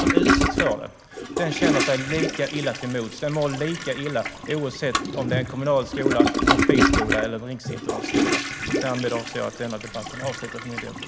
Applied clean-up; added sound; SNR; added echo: none; Toilet flush; -3 dB; none.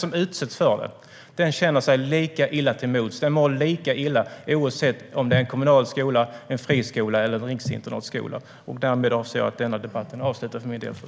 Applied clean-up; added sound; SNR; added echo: none; none; none; none.